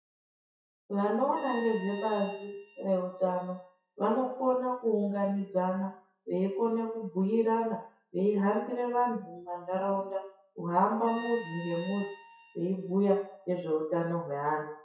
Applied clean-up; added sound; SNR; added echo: classical method WPE with log-MMSE.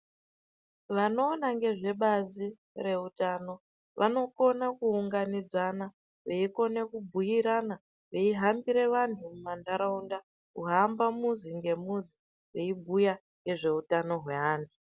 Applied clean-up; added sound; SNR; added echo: none; none; none; none.